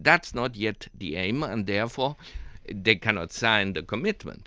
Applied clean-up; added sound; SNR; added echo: none; none; none; none.